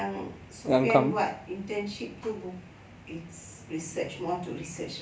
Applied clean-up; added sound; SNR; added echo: none; none; none; none.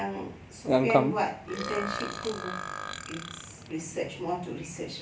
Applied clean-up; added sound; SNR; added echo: none; Burping, eructation; 7 dB; none.